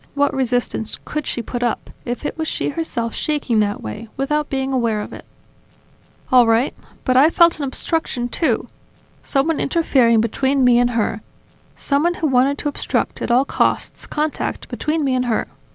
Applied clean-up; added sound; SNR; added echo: none; none; none; none.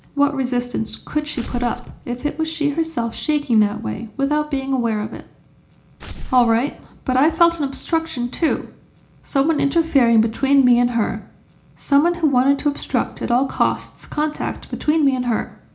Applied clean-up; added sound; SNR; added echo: none; Tearing; 11 dB; reverberation time 0.4 s.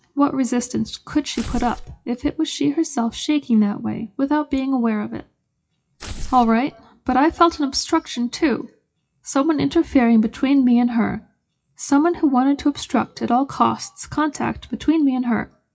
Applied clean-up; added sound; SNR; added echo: classical method WPE with log-MMSE.